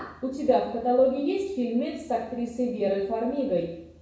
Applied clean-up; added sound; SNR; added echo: none; none; none; reverberation time 0.6 s.